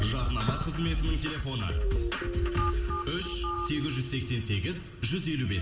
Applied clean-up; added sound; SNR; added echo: none; Fireworks; 16 dB; reverberation time 1.4 s.